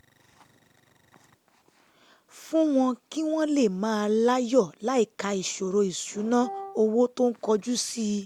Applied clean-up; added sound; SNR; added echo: none; Wind instrument, woodwind instrument; 13 dB; none.